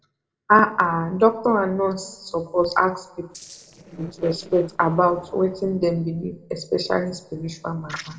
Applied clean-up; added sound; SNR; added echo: neural separator model SepFormer DNS4.